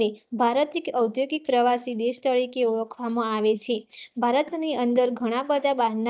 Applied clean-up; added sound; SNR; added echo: neural mask model DeepFilterNet 3.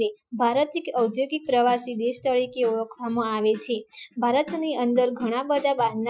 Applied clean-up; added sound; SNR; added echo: classical method Wiener filter.